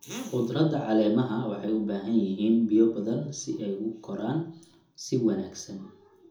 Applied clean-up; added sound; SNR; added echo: none; none; none; reverberation time 0.5 s.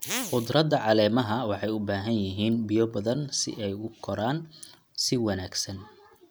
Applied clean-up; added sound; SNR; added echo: none; none; none; none.